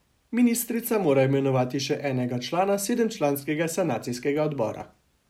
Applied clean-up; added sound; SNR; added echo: none; none; none; none.